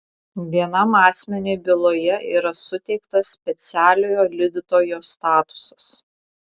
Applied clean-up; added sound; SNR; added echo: none; none; none; none.